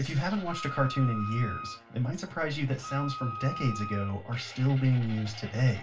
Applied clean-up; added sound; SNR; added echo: none; Wind instrument, woodwind instrument; 10 dB; reverberation time 0.2 s.